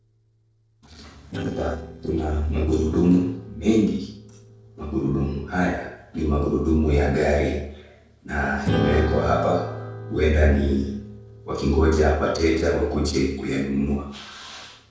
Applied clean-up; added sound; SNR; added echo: neural separator model SepFormer DNS4.